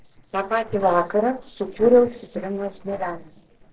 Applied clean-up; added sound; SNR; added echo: neural separator model SepFormer DNS4.